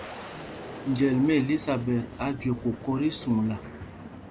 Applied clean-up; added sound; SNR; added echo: none; Boom; 13 dB; none.